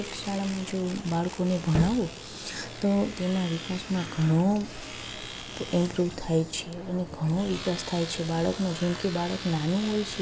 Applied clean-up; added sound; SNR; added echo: none; Domestic sounds, home sounds; 14 dB; none.